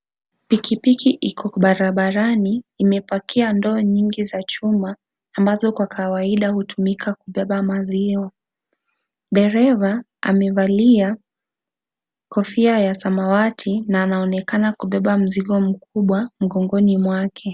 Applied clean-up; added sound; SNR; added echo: none; none; none; none.